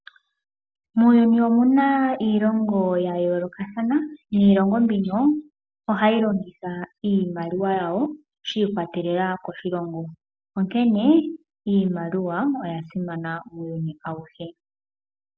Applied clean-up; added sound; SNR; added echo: none; none; none; none.